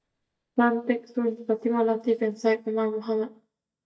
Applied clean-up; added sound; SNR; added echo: neural mask model DeepFilterNet 3.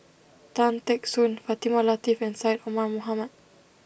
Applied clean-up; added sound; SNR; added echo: none; none; none; none.